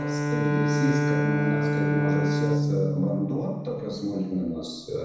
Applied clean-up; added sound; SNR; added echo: none; Bowed string instrument; -3 dB; reverberation time 1.0 s.